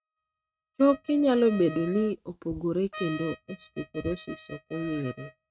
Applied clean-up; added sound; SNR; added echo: neural mask model RNNoise.